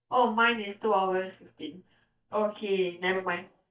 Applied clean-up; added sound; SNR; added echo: neural mask model DeepFilterNet 3.